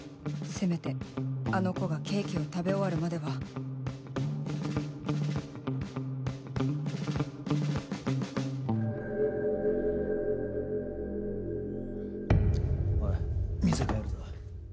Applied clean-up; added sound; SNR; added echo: none; none; none; none.